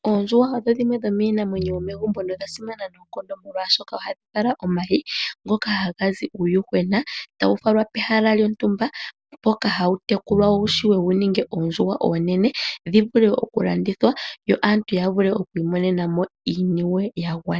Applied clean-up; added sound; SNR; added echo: none; Piano; 15 dB; none.